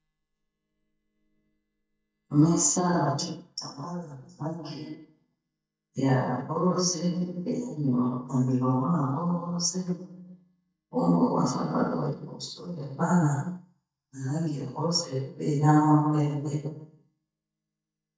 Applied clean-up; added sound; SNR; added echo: neural mask model DeepFilterNet 3.